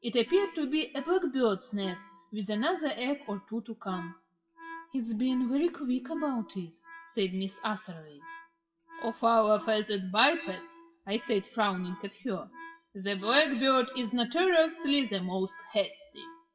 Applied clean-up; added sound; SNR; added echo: classical method WPE with log-MMSE.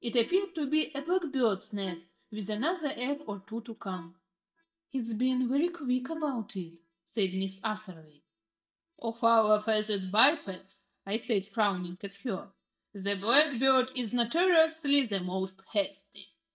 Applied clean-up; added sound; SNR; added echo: neural mask model DeepFilterNet 3.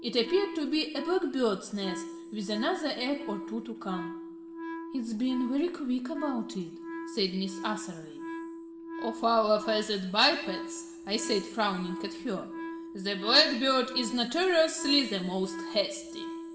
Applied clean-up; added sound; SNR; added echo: none; Wind instrument, woodwind instrument; 10 dB; reverberation time 1.8 s.